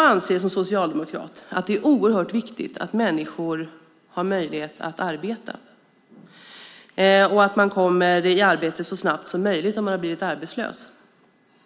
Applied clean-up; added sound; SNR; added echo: none; none; none; none.